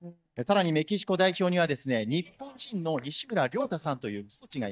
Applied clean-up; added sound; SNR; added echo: neural mask model DeepFilterNet 3.